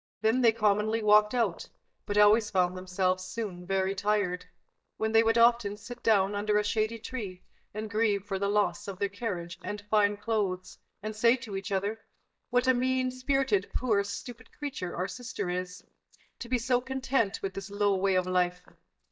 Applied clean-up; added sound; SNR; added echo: neural mask model DeepFilterNet 3.